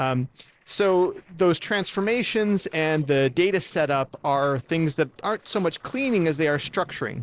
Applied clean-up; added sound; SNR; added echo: neural separator model SepFormer DNS4.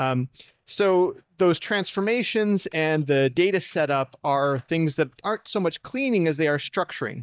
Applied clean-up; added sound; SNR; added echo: neural mask model DeepFilterNet 3.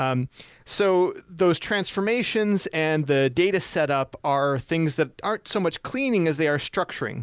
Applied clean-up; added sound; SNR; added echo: none; none; none; none.